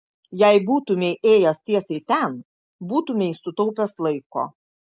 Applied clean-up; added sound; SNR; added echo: none; none; none; none.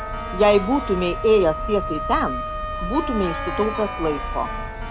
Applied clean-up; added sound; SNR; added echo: none; Keyboard (musical) + Wind instrument, woodwind instrument; 5 dB; none.